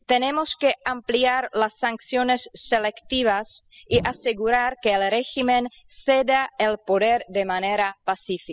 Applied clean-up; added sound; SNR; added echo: classical method spectral subtraction.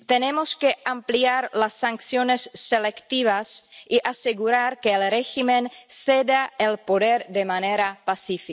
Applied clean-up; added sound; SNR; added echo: none; none; none; none.